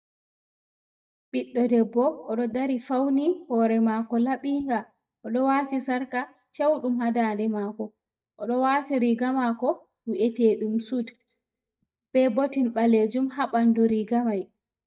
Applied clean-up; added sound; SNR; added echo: neural mask model DeepFilterNet 3.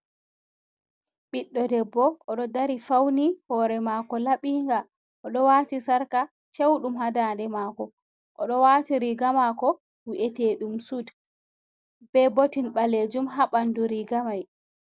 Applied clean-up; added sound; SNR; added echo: none; none; none; none.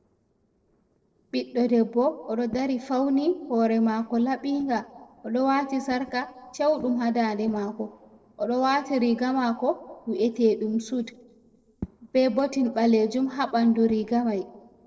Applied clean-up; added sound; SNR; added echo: neural separator model SepFormer DNS4.